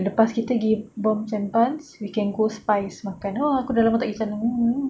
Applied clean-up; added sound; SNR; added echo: none; none; none; none.